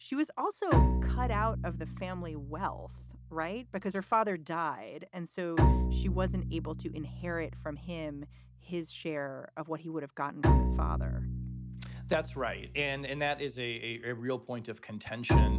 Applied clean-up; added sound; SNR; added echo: none; Bowed string instrument; -3 dB; none.